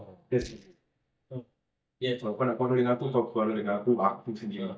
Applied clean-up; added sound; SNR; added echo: neural mask model DeepFilterNet 3.